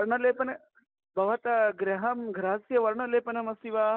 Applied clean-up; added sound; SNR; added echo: none; none; none; none.